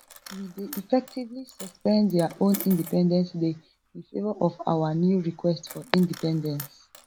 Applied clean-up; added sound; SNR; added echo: none; Coin (dropping); 19 dB; none.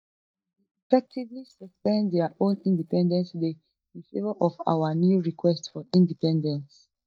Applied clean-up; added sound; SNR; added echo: neural mask model DeepFilterNet 3.